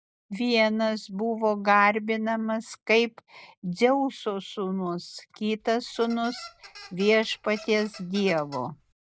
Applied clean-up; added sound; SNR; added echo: none; Squeak; 20 dB; none.